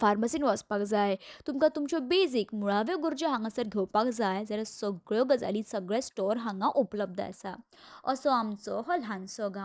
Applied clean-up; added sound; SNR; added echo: neural mask model Resemble Enhance denoiser.